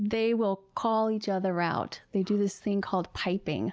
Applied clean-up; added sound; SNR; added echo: none; none; none; none.